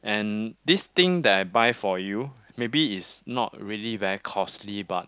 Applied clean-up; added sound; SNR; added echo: none; none; none; none.